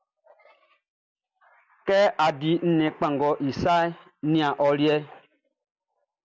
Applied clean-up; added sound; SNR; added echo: none; none; none; none.